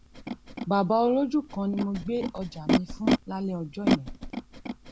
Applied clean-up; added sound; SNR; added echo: none; Animal; 2 dB; none.